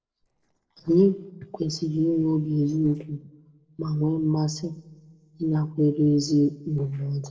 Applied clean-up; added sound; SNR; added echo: neural separator model SepFormer DNS4.